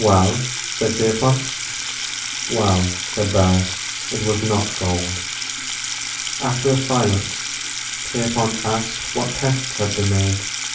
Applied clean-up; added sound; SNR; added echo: none; Sink (filling or washing) / Water tap, faucet; 5 dB; reverberation time 0.4 s.